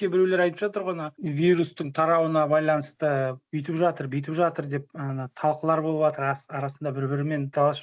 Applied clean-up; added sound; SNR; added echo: none; none; none; none.